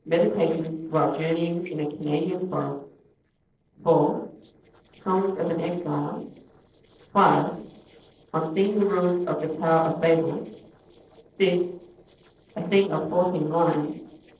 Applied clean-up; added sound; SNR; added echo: neural separator model SepFormer DNS4.